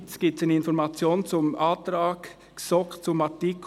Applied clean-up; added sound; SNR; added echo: none; none; none; none.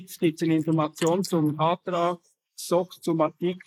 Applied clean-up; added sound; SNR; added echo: neural mask model Resemble Enhance denoiser.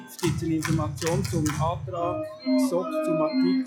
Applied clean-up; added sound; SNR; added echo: classical method log-MMSE.